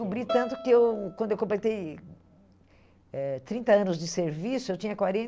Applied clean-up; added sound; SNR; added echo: none; Bowed string instrument; 12 dB; none.